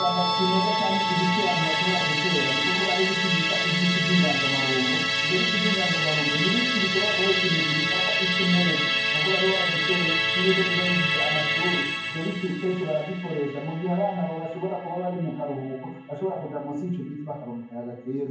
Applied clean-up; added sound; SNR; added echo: none; Musical instrument; -2 dB; reverberation time 0.9 s.